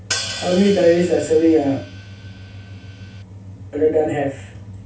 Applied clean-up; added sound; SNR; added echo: none; Hi-hat; 12 dB; reverberation time 0.2 s.